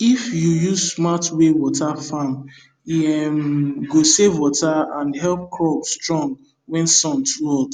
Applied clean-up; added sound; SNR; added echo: none; none; none; none.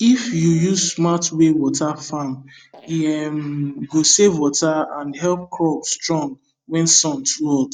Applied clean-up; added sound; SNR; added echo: neural mask model DeepFilterNet 3.